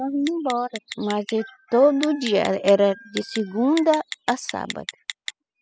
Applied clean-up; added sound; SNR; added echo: classical method spectral subtraction.